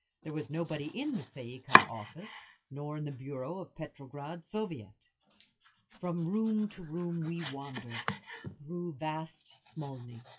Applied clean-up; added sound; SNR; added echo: classical method WPE with log-MMSE.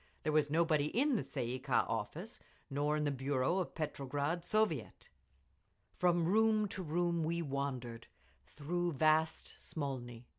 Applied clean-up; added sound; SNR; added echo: none; none; none; none.